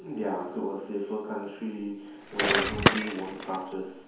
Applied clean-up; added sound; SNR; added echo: none; Bicycle; -4 dB; reverberation time 0.9 s.